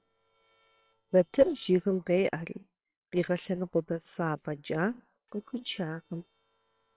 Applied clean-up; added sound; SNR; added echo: neural separator model SepFormer WHAM!.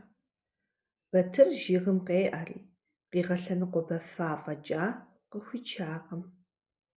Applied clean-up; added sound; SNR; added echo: none; none; none; none.